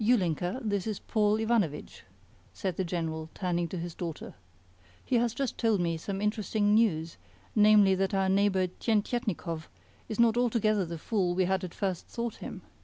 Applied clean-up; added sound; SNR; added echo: none; none; none; none.